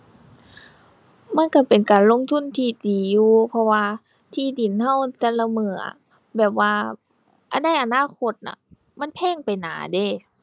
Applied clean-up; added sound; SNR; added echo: none; none; none; none.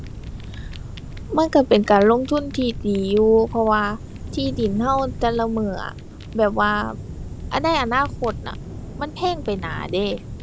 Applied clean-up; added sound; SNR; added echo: none; Fire; 11 dB; none.